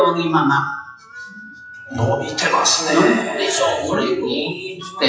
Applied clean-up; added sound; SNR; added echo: classical method WPE with log-MMSE.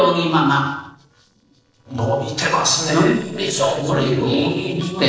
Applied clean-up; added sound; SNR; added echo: neural separator model SepFormer DNS4.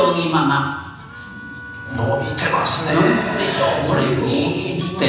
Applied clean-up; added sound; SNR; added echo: none; Harmonica; 16 dB; reverberation time 1.1 s.